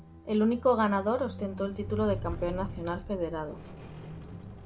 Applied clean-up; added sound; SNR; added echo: none; Squeak; 10 dB; none.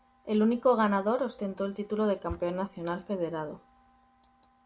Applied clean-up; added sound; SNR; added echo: none; none; none; none.